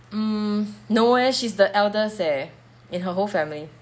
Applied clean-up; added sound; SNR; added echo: none; none; none; none.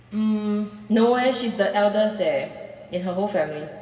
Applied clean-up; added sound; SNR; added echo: none; none; none; reverberation time 1.5 s.